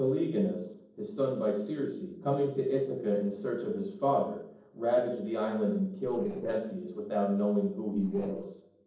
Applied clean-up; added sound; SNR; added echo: neural separator model SepFormer DNS4.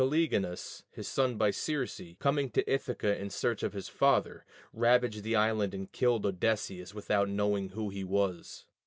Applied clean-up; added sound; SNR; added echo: none; none; none; none.